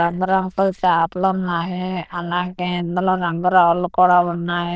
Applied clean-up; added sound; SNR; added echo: neural diffusion model UNIVERSE++.